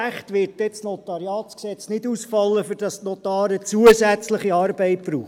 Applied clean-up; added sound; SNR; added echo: none; none; none; none.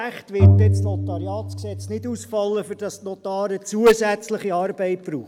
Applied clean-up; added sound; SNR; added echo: none; Bowed string instrument; -3 dB; none.